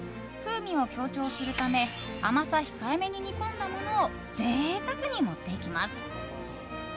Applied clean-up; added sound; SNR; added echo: none; none; none; none.